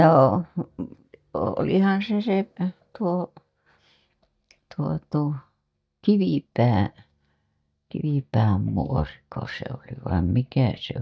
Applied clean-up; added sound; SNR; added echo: neural mask model DeepFilterNet 3.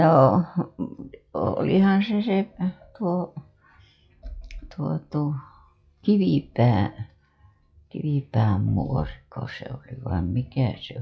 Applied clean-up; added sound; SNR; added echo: classical method log-MMSE.